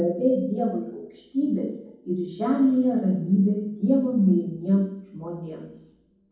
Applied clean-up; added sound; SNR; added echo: none; none; none; reverberation time 1.2 s.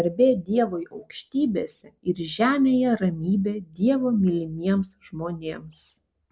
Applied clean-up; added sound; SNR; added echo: none; none; none; none.